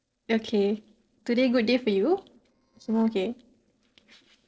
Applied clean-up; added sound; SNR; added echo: neural separator model SepFormer DNS4.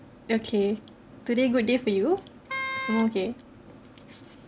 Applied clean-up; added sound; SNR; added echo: none; Wind instrument, woodwind instrument; 7 dB; none.